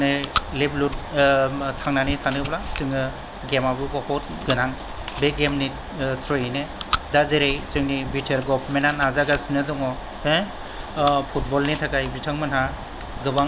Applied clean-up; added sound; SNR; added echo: none; Chewing, mastication; 12 dB; none.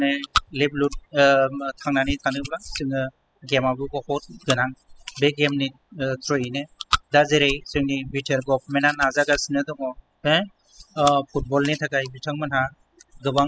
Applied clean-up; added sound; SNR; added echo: classical method spectral subtraction.